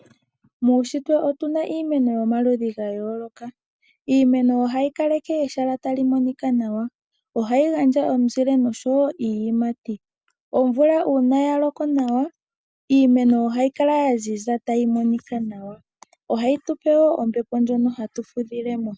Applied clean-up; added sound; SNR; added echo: none; none; none; none.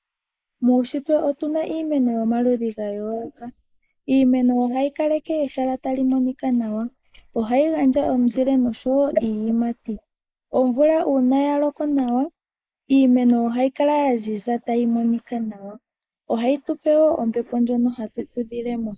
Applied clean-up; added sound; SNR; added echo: neural mask model Resemble Enhance denoiser.